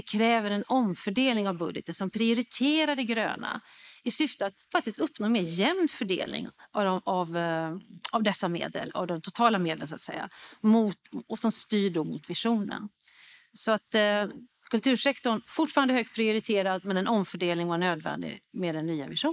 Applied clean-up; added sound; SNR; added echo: neural mask model Resemble Enhance denoiser.